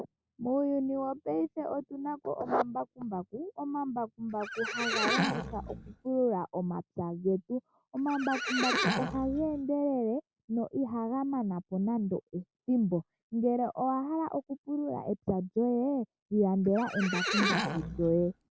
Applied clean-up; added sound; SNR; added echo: none; Livestock, farm animals, working animals; 2 dB; none.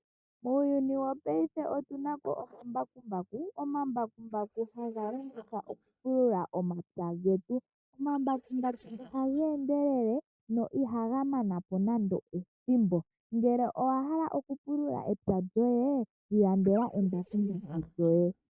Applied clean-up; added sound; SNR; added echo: neural mask model DeepFilterNet 3.